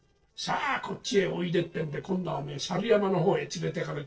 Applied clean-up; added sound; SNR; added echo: neural separator model SepFormer DNS4.